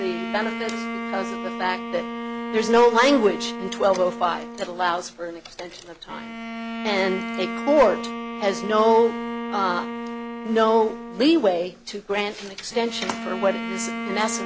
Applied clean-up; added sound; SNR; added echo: none; Bowed string instrument; 8 dB; none.